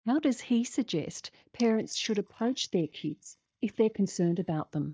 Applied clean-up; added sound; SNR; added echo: neural mask model DeepFilterNet 3.